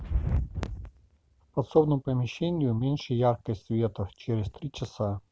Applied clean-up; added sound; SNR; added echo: none; none; none; none.